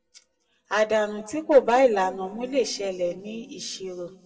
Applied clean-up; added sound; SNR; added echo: none; none; none; reverberation time 1.5 s.